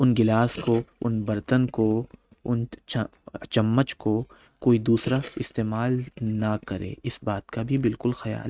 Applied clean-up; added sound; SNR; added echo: neural mask model RNNoise.